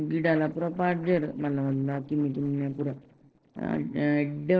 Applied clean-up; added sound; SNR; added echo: neural separator model SepFormer DNS4.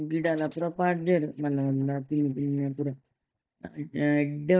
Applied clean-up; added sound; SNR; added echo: neural mask model DeepFilterNet 3.